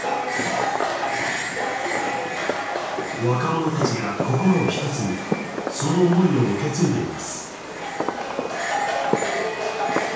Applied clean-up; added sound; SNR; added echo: none; Fireworks; 6 dB; reverberation time 0.7 s.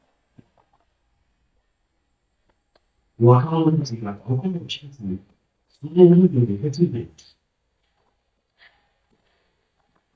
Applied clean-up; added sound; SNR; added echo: neural mask model DeepFilterNet 3.